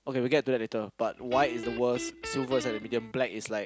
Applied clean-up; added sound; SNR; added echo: none; Guitar; 10 dB; none.